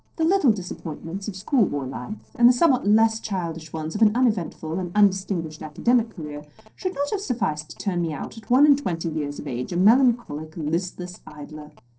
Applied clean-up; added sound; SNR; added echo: neural separator model SepFormer DNS4.